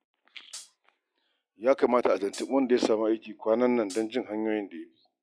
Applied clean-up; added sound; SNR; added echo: classical method log-MMSE.